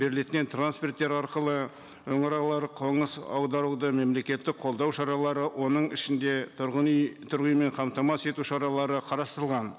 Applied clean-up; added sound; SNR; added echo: none; none; none; none.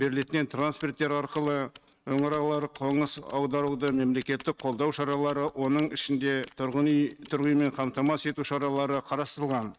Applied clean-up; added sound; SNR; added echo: neural mask model RNNoise.